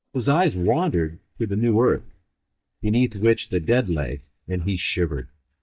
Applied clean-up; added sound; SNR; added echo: neural mask model DeepFilterNet 3.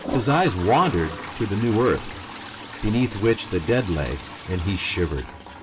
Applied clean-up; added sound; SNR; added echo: none; Toilet flush; 12 dB; reverberation time 1.9 s.